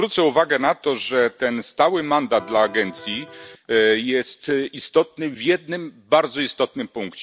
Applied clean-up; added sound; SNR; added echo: none; Electric guitar; 18 dB; none.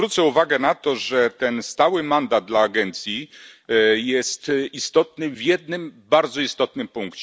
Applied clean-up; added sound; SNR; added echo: none; none; none; none.